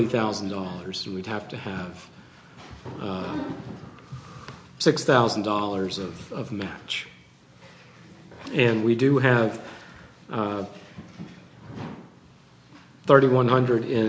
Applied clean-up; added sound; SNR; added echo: none; none; none; none.